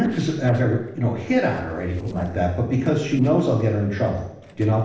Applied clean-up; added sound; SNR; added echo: neural separator model SepFormer DNS4.